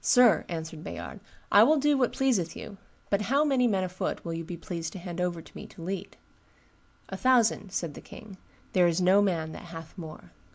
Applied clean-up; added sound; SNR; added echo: none; none; none; none.